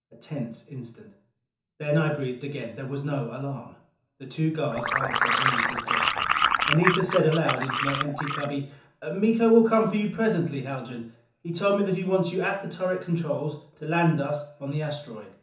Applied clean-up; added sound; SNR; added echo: none; Liquid; -1 dB; reverberation time 0.6 s.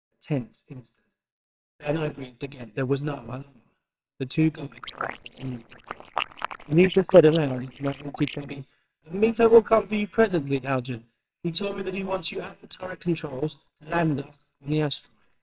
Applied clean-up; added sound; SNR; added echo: neural separator model SepFormer WHAMR!.